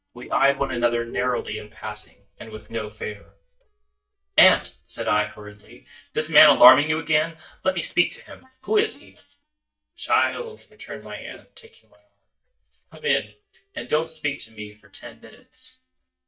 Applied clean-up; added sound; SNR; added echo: neural mask model DeepFilterNet 3.